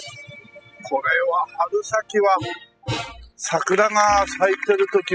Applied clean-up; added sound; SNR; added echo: classical method spectral subtraction.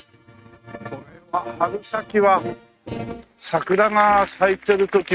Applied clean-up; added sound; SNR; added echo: neural mask model RNNoise.